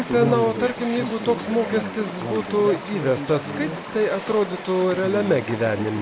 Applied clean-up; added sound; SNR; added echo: none; Chatter / Stream; 7 dB; none.